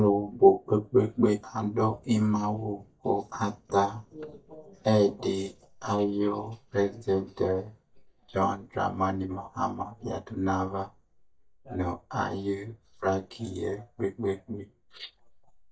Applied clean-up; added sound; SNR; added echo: neural mask model DeepFilterNet 3.